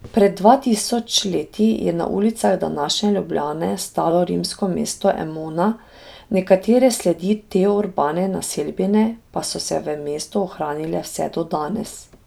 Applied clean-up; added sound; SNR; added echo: none; none; none; none.